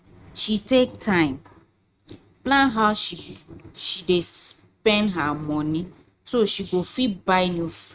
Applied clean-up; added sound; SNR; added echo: neural mask model RNNoise.